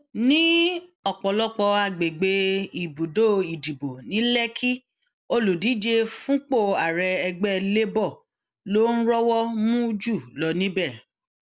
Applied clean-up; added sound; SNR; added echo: none; none; none; none.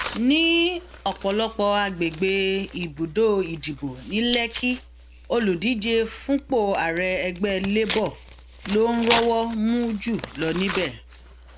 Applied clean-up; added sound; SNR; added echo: none; Tearing; 12 dB; none.